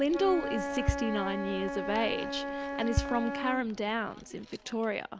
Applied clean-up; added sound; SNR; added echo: none; Bass drum + Wind instrument, woodwind instrument; 4 dB; none.